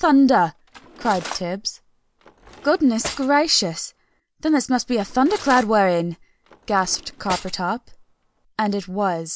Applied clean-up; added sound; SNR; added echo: none; Cutlery, silverware; 17 dB; none.